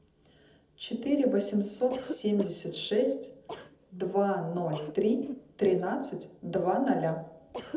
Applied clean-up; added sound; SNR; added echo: none; Cough; 16 dB; reverberation time 0.8 s.